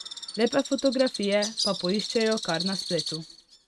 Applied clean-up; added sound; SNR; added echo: neural mask model RNNoise.